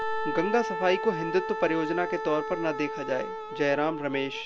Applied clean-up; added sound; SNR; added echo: none; Wind instrument, woodwind instrument; 5 dB; none.